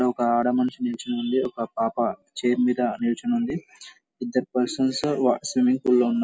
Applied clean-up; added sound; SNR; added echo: none; none; none; none.